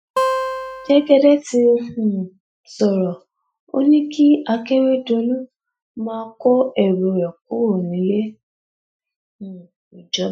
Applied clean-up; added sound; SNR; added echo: classical method Wiener filter.